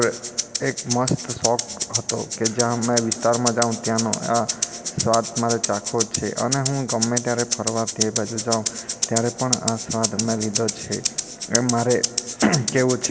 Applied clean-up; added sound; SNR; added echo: none; Rattle (instrument); 4 dB; none.